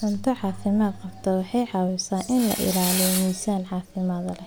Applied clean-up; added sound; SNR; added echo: none; Tools; 5 dB; none.